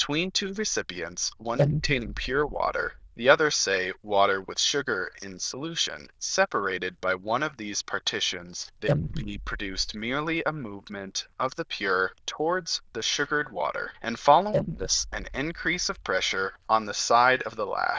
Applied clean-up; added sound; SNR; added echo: neural diffusion model UNIVERSE++.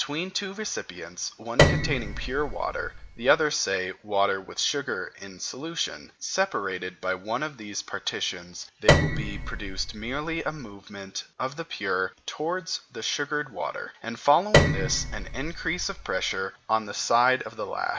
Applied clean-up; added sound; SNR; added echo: none; Piano; -3 dB; none.